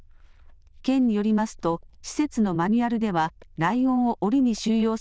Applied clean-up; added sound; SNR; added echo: neural diffusion model UNIVERSE++.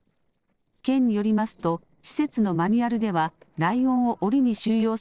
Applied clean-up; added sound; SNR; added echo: neural separator model SepFormer DNS4.